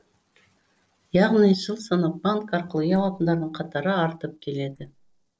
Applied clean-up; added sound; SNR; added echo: neural separator model SepFormer DNS4.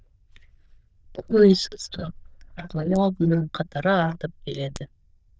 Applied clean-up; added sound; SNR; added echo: neural diffusion model UNIVERSE++.